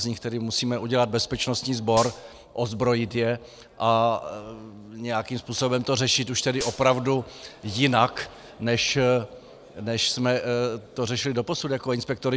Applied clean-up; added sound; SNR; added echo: none; Gunshot, gunfire; 15 dB; none.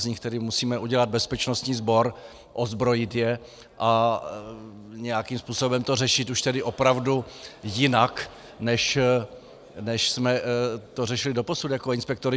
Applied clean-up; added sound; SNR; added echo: none; none; none; none.